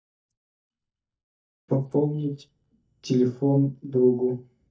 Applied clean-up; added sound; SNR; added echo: neural mask model DeepFilterNet 3.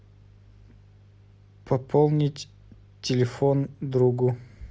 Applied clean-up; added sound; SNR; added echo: none; none; none; none.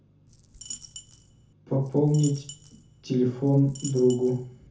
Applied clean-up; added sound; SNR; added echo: none; Coin (dropping); 18 dB; reverberation time 0.7 s.